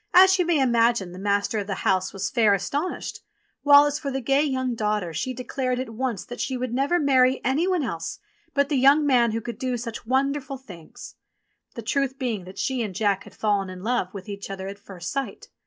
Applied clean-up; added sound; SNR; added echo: none; none; none; none.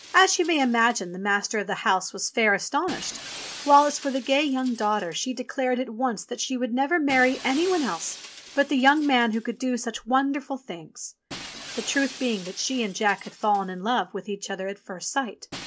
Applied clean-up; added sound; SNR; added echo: none; Shatter; 18 dB; none.